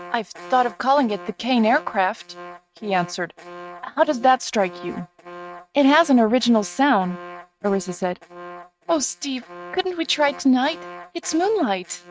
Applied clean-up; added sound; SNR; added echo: neural mask model RNNoise.